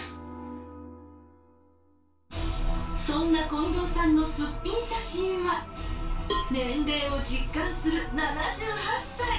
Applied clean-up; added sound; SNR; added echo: none; Cowbell; 10 dB; reverberation time 0.2 s.